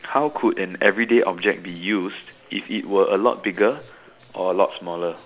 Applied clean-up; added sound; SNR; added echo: none; none; none; none.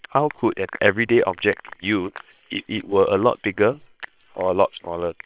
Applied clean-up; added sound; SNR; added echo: neural separator model SepFormer WHAM!.